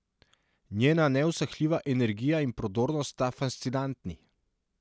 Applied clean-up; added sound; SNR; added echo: none; none; none; none.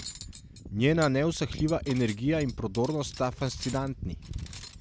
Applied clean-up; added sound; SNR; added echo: none; Cutlery, silverware; 11 dB; none.